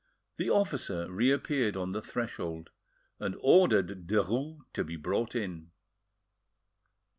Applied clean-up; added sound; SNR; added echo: none; none; none; none.